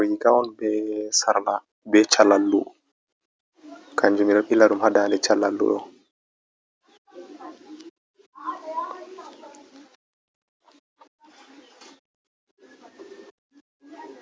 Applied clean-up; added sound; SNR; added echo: none; none; none; none.